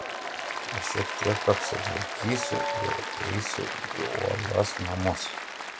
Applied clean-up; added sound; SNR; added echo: none; Applause; 2 dB; none.